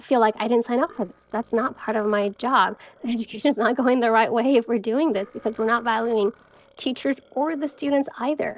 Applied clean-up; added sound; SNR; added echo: neural separator model SepFormer DNS4.